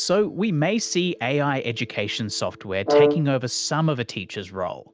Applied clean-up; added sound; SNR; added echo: none; Brass instrument; -1 dB; none.